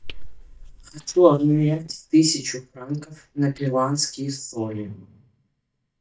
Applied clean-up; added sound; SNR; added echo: neural mask model DeepFilterNet 3.